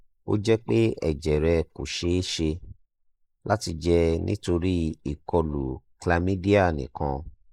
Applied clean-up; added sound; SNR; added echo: neural mask model Resemble Enhance denoiser.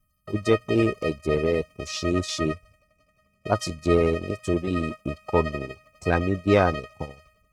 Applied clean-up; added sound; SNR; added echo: neural mask model RNNoise.